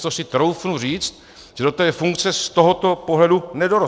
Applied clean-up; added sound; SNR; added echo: none; none; none; none.